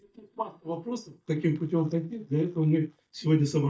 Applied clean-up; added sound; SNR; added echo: neural mask model DeepFilterNet 3.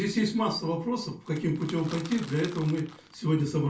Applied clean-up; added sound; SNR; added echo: none; Crackle / Crushing; 18 dB; reverberation time 0.2 s.